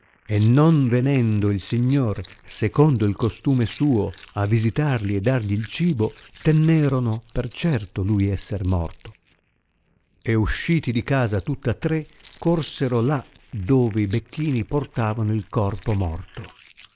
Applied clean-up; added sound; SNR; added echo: neural mask model Resemble Enhance denoiser.